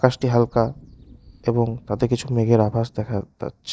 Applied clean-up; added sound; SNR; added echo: neural mask model DeepFilterNet 3.